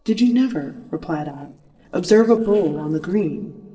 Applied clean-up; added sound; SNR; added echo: neural separator model SepFormer DNS4.